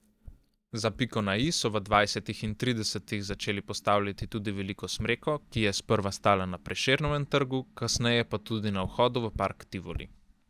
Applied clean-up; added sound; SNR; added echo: neural mask model DeepFilterNet 3.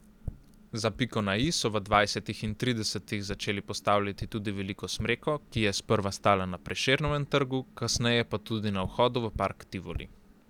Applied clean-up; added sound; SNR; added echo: none; Tap; 15 dB; none.